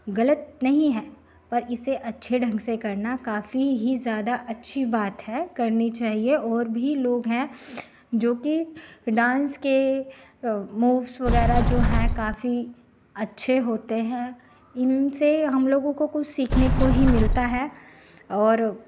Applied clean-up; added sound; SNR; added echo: none; Sliding door; -4 dB; none.